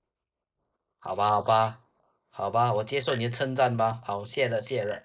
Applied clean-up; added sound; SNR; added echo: neural mask model Resemble Enhance denoiser.